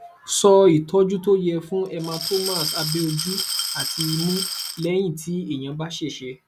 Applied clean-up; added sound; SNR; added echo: none; Glass; 6 dB; none.